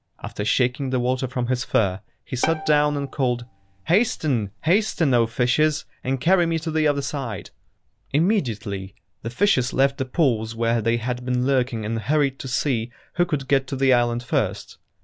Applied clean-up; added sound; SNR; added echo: none; Bowed string instrument; 13 dB; none.